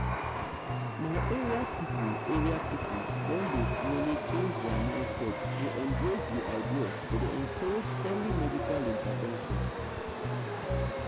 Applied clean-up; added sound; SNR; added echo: none; Chatter / Subway, metro, underground + Bass guitar; -2 dB; none.